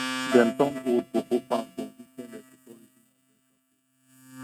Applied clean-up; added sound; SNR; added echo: neural mask model RNNoise.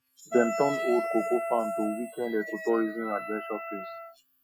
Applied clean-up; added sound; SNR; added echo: classical method Wiener filter.